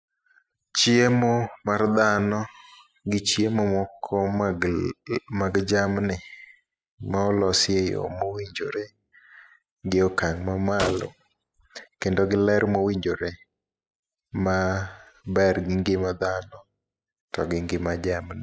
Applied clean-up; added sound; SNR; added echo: classical method spectral subtraction.